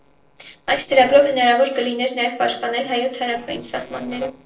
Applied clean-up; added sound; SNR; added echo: neural separator model SepFormer DNS4.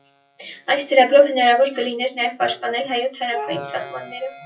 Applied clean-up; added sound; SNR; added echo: classical method WPE with log-MMSE.